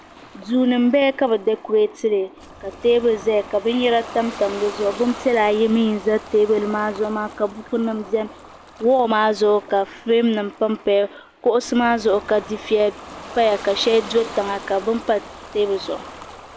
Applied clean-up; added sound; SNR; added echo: none; Ocean; 18 dB; none.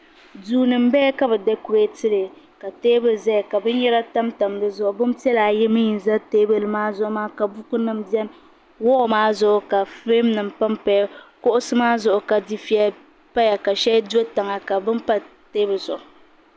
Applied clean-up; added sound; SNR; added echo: none; none; none; none.